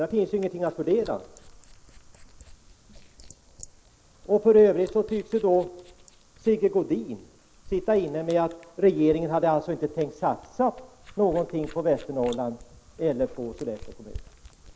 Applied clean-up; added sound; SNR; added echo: neural mask model Resemble Enhance denoiser.